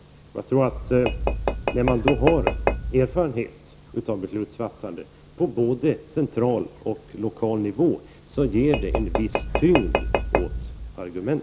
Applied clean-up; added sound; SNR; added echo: none; Tap / Glass; 1 dB; none.